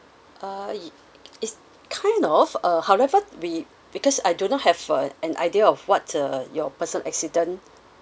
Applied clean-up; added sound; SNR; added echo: none; none; none; none.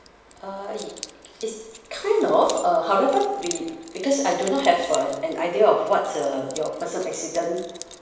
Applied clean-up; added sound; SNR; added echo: none; Keys jangling; 17 dB; reverberation time 0.9 s.